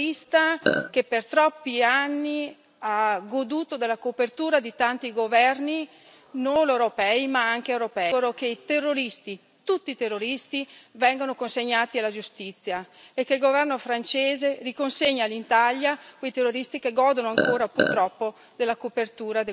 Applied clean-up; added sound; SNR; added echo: none; Burping, eructation; -1 dB; none.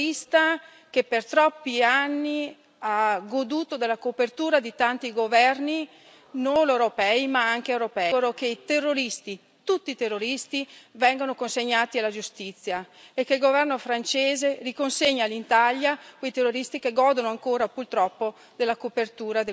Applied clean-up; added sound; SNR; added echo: none; none; none; none.